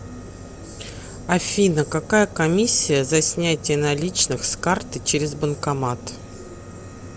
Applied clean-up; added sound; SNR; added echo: none; none; none; none.